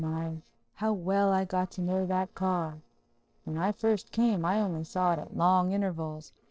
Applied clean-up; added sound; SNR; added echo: neural separator model SepFormer DNS4.